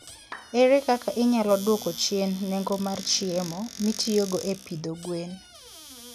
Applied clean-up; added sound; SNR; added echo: none; Clapping + Squeak / Cupboard open or close; 16 dB; none.